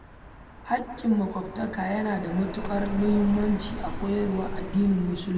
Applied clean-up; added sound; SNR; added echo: none; Car passing by; 9 dB; reverberation time 2.0 s.